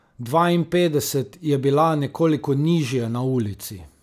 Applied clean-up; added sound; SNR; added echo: none; none; none; none.